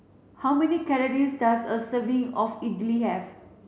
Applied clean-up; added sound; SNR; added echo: none; none; none; none.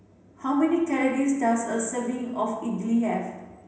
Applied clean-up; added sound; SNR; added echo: none; none; none; reverberation time 0.9 s.